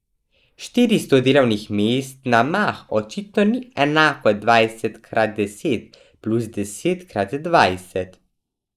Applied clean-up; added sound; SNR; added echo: neural mask model Resemble Enhance denoiser.